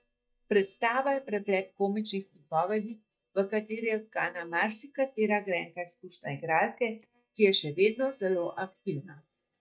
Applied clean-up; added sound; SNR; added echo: neural mask model DeepFilterNet 3.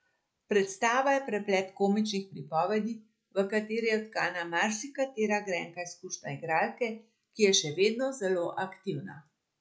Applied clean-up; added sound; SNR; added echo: none; none; none; none.